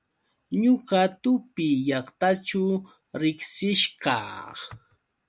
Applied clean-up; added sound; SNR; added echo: none; none; none; none.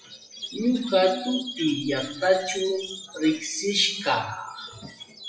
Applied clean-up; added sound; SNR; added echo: classical method WPE with log-MMSE.